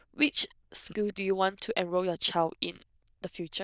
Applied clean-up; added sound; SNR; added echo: neural diffusion model UNIVERSE++.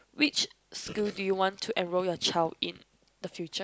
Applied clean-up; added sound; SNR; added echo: none; Gurgling; 20 dB; none.